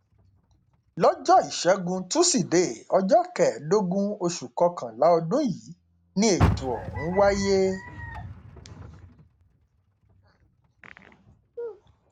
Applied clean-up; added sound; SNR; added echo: none; Car; 11 dB; none.